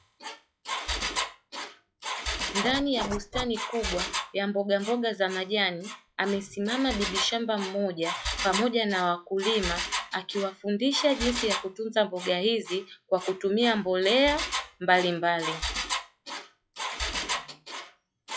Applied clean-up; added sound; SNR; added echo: classical method log-MMSE.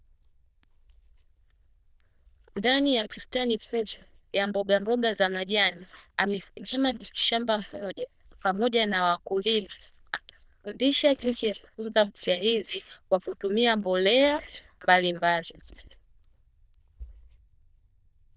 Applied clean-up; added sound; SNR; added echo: neural diffusion model UNIVERSE++.